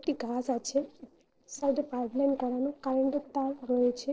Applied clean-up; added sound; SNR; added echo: neural separator model SepFormer DNS4.